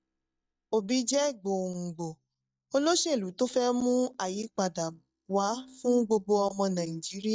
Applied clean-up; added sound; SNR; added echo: neural mask model DeepFilterNet 3.